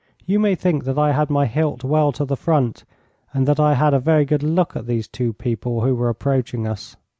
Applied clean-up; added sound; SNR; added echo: none; none; none; none.